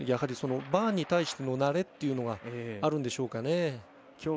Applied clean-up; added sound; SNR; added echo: none; none; none; none.